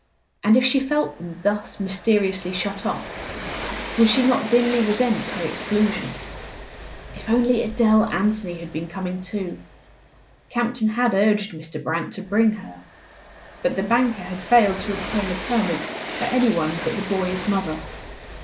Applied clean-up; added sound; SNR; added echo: none; Train; 11 dB; none.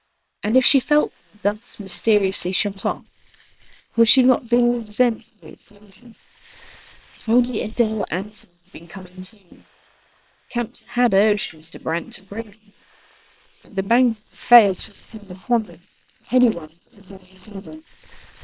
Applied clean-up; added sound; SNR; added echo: neural separator model SepFormer WHAM!.